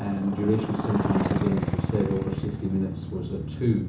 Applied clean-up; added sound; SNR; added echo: none; Motorcycle; 2 dB; reverberation time 0.8 s.